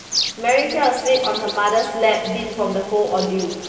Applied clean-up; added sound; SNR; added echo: none; Bird vocalization, bird call, bird song; 10 dB; reverberation time 2.5 s.